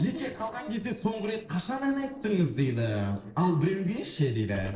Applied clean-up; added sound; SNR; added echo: neural separator model SepFormer DNS4.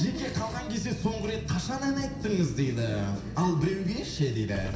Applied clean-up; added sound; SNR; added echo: none; Car; 12 dB; reverberation time 0.7 s.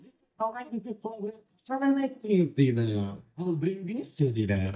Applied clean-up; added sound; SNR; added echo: neural mask model DeepFilterNet 3.